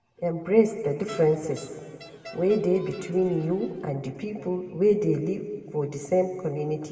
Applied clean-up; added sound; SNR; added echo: none; Crowd; 20 dB; reverberation time 1.7 s.